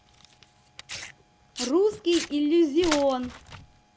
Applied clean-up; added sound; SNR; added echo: none; Tearing; 12 dB; none.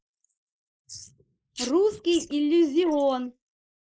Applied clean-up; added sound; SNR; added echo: neural mask model Resemble Enhance denoiser.